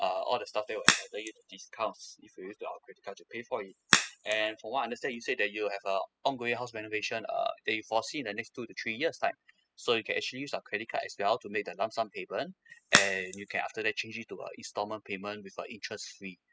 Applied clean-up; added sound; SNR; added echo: classical method spectral subtraction.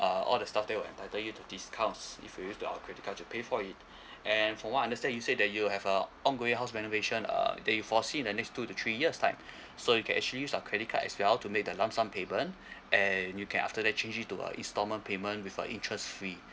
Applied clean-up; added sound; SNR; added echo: none; none; none; none.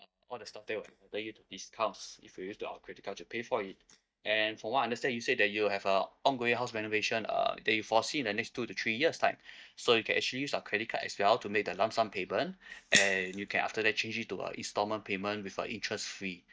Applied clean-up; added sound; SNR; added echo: neural mask model DeepFilterNet 3.